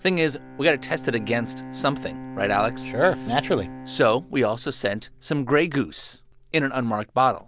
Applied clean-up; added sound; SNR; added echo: none; Bowed string instrument; 15 dB; none.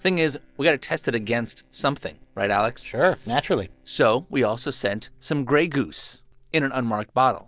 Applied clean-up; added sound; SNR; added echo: neural separator model SepFormer DNS4.